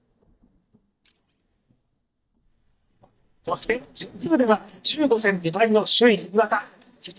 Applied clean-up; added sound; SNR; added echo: neural mask model DeepFilterNet 3.